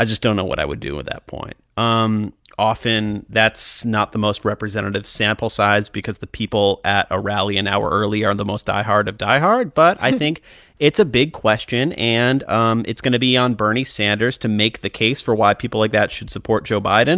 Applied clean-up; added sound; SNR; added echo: none; none; none; none.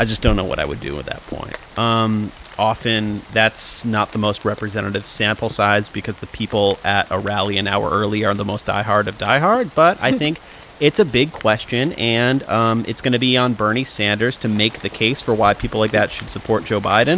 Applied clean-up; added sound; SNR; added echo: none; Rain; 16 dB; none.